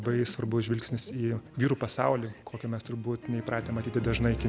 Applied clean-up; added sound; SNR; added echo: none; none; none; none.